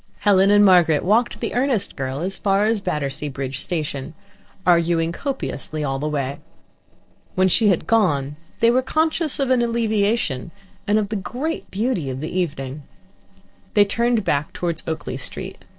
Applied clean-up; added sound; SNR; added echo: neural separator model SepFormer DNS4.